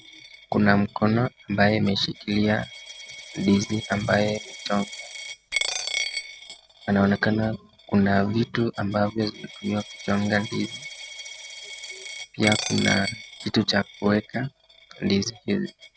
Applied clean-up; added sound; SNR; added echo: none; Coin (dropping); 11 dB; none.